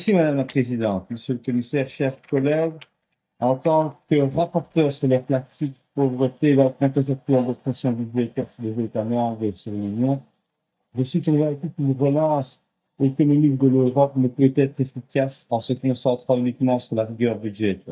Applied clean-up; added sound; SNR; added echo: neural mask model DeepFilterNet 3.